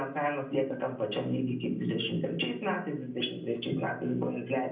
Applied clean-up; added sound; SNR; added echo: none; none; none; reverberation time 0.6 s.